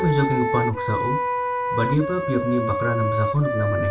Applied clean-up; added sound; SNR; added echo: none; Wind instrument, woodwind instrument; 1 dB; reverberation time 0.3 s.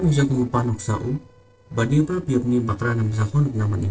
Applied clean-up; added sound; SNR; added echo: neural separator model SepFormer DNS4.